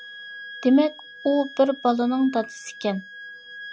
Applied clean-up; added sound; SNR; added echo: none; Wind instrument, woodwind instrument; 17 dB; none.